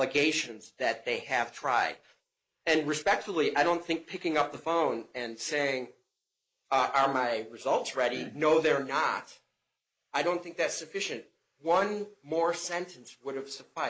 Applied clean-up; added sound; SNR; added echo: neural mask model Resemble Enhance denoiser.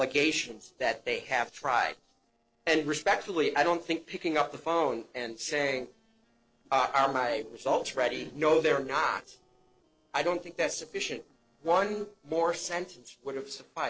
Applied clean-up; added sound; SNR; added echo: neural separator model SepFormer DNS4.